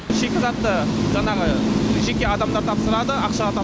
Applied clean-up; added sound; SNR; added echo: none; Thunder / Rain; 12 dB; none.